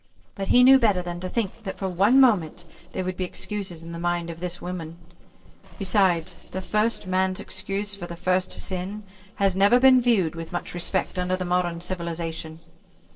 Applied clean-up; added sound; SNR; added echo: neural separator model SepFormer DNS4.